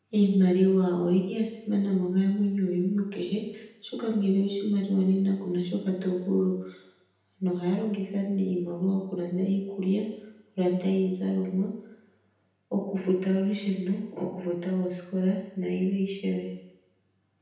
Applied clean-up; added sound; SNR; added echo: none; none; none; reverberation time 0.9 s.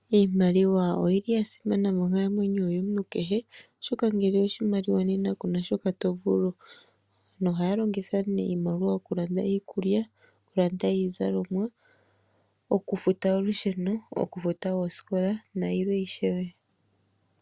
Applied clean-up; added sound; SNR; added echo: none; none; none; none.